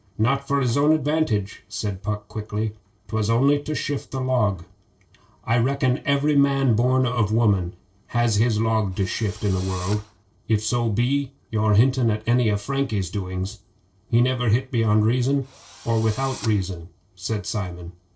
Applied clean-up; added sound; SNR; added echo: neural separator model SepFormer DNS4.